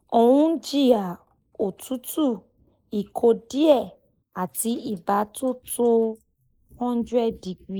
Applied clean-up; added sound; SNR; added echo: neural mask model Resemble Enhance denoiser.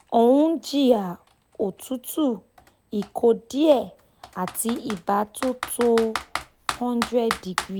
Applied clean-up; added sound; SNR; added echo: none; Computer keyboard; 13 dB; none.